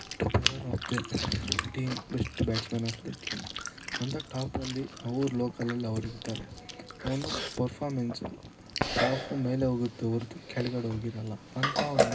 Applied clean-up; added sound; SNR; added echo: none; Chewing, mastication; 3 dB; reverberation time 0.2 s.